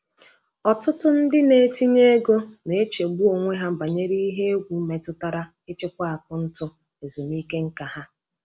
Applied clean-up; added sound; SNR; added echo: none; none; none; none.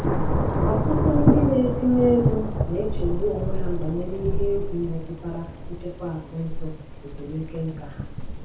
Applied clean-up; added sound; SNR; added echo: none; Thunder / Rain; -2 dB; reverberation time 0.6 s.